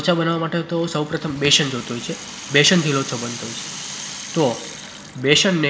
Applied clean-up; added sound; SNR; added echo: none; Rattle (instrument); 14 dB; reverberation time 1.4 s.